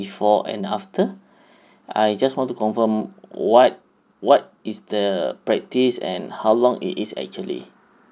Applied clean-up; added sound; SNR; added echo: none; none; none; none.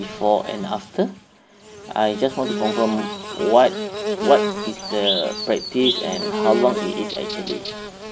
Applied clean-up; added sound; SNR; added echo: none; Buzz / Bird; 5 dB; none.